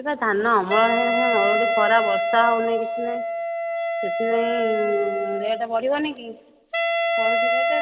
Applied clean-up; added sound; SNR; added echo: none; Wind instrument, woodwind instrument; 0 dB; none.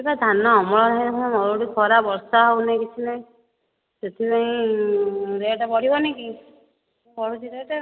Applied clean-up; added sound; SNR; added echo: none; none; none; none.